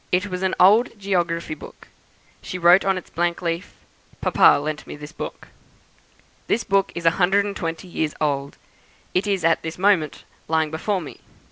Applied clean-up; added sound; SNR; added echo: none; none; none; none.